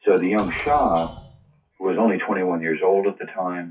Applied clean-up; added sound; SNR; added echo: classical method WPE with log-MMSE.